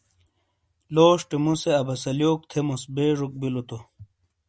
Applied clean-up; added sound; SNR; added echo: none; none; none; none.